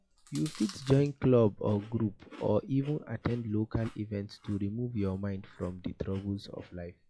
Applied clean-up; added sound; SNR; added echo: classical method log-MMSE.